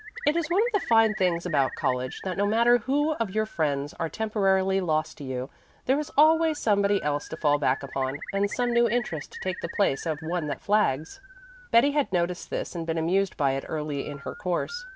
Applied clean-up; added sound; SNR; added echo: none; Bird; 16 dB; none.